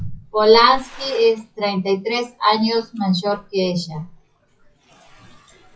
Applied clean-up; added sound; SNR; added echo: classical method WPE with log-MMSE.